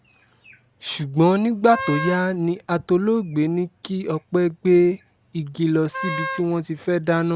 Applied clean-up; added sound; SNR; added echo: none; Wind instrument, woodwind instrument; 8 dB; none.